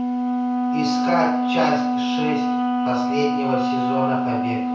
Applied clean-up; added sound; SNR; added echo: none; Wind instrument, woodwind instrument; -5 dB; reverberation time 0.6 s.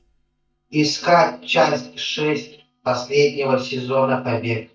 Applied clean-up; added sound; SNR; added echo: neural mask model DeepFilterNet 3.